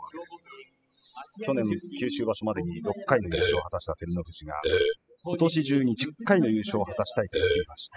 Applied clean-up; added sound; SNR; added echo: classical method spectral subtraction.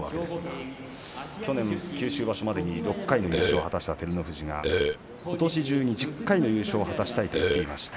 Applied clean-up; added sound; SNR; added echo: none; Burping, eructation; -4 dB; none.